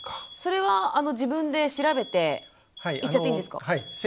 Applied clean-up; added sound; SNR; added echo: none; Alarm; 19 dB; none.